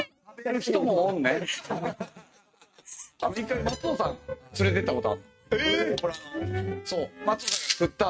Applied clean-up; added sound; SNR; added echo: neural mask model RNNoise.